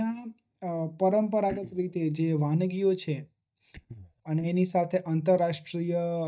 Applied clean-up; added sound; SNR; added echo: neural mask model DeepFilterNet 3.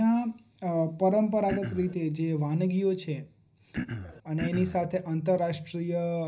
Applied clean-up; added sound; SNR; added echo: none; Cough; 7 dB; reverberation time 0.4 s.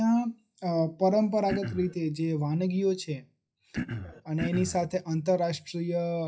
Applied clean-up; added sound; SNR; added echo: classical method WPE with log-MMSE.